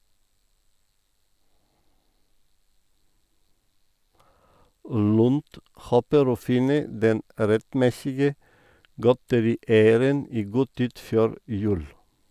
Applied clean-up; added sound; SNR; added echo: none; none; none; none.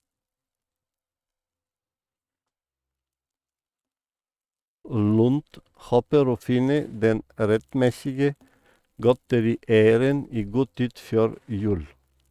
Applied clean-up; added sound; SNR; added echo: neural mask model RNNoise.